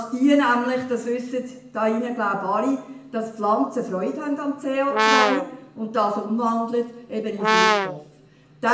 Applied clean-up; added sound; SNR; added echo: none; Brass instrument; -3 dB; reverberation time 0.7 s.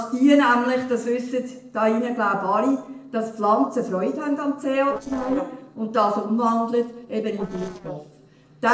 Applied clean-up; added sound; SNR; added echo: neural separator model SepFormer DNS4.